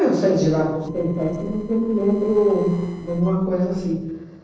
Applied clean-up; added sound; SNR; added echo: neural separator model SepFormer DNS4.